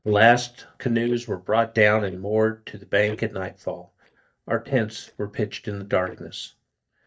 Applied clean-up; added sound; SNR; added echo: neural mask model DeepFilterNet 3.